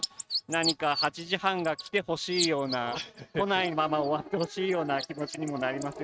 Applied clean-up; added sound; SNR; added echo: neural mask model RNNoise.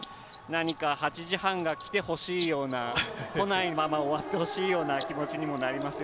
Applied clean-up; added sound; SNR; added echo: none; Bird; 7 dB; none.